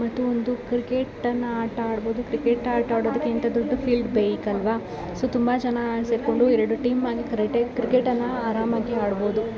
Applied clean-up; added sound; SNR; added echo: none; none; none; none.